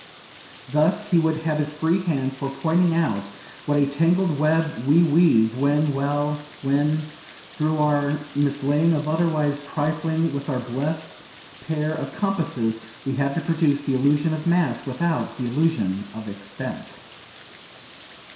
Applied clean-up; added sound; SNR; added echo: none; Rain; 20 dB; reverberation time 0.7 s.